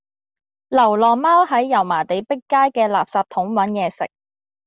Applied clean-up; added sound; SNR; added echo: none; none; none; none.